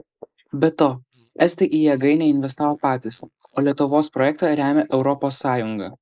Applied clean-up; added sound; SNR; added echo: neural mask model Resemble Enhance denoiser.